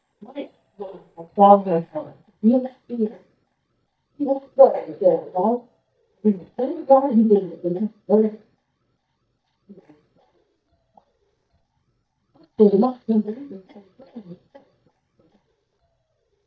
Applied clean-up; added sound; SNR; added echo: neural mask model DeepFilterNet 3.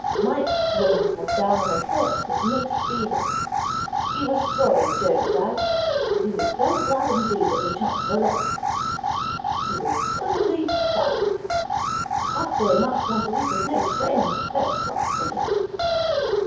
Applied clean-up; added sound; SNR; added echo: none; Alarm; -3 dB; reverberation time 0.7 s.